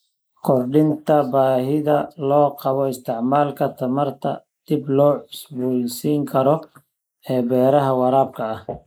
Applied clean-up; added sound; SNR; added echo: neural mask model Resemble Enhance denoiser.